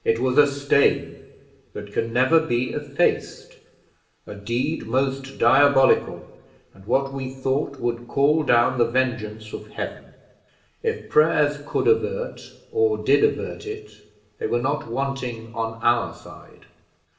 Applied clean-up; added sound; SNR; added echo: none; none; none; reverberation time 0.8 s.